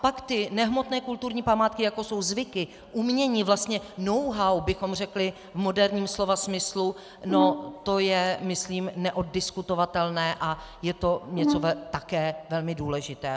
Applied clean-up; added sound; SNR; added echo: none; Brass instrument; 2 dB; none.